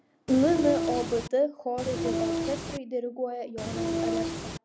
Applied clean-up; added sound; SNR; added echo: none; Train; 1 dB; none.